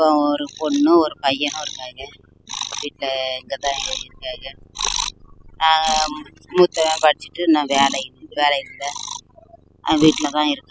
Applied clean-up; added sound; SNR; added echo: classical method spectral subtraction.